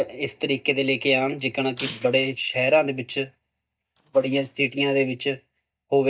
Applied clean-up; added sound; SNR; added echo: neural mask model DeepFilterNet 3.